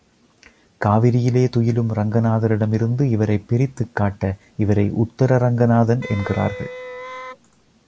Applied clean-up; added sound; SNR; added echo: none; Wind instrument, woodwind instrument; 14 dB; none.